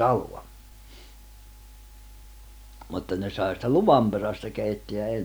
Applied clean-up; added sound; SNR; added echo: none; none; none; none.